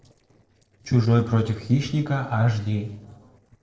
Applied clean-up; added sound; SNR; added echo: neural separator model SepFormer DNS4.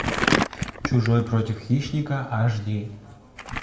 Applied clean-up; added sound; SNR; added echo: none; Crumpling, crinkling; 4 dB; reverberation time 0.7 s.